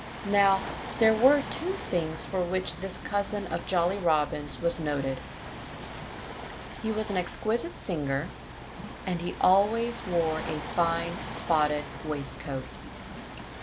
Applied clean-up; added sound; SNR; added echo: none; Waves, surf; 10 dB; none.